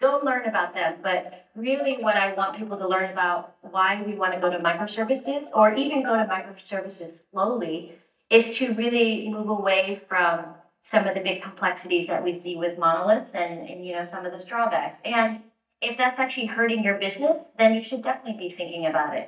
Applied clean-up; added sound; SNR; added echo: neural mask model DeepFilterNet 3.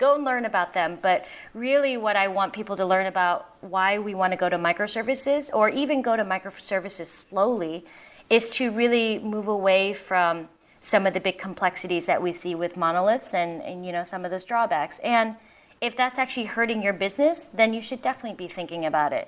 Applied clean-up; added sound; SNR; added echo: none; none; none; none.